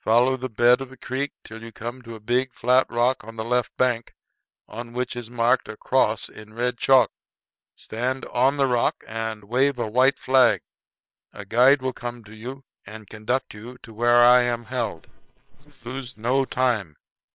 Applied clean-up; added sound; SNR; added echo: neural separator model SepFormer WHAM!.